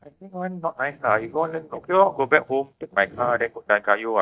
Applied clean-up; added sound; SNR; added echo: neural mask model DeepFilterNet 3.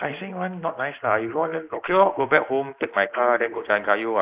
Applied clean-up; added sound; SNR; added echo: neural mask model Resemble Enhance denoiser.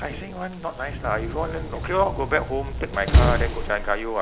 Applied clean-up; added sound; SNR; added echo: none; Slam; -1 dB; none.